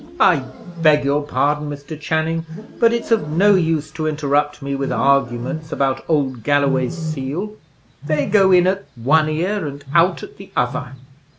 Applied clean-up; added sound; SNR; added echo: none; Wild animals; 12 dB; none.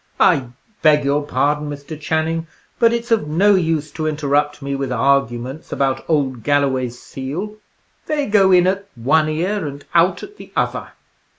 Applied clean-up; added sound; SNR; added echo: none; none; none; none.